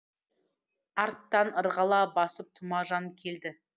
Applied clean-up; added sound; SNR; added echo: none; none; none; none.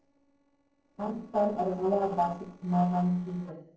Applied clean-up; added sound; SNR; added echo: neural separator model SepFormer DNS4.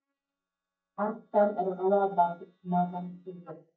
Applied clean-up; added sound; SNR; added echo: neural mask model DeepFilterNet 3.